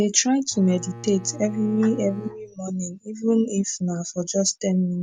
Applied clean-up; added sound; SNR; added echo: none; Bowed string instrument; 16 dB; none.